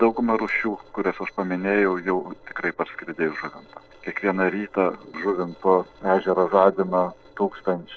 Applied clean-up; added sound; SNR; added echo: neural separator model SepFormer DNS4.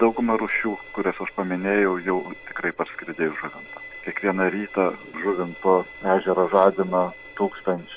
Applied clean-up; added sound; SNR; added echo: none; Bowed string instrument; 19 dB; none.